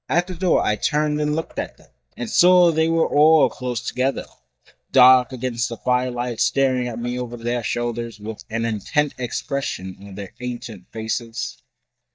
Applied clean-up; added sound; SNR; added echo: neural mask model DeepFilterNet 3.